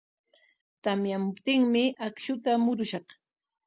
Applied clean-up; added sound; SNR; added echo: none; none; none; none.